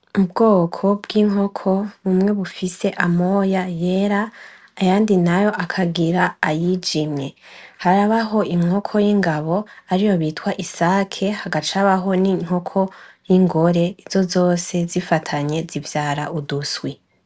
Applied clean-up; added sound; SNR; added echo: none; none; none; none.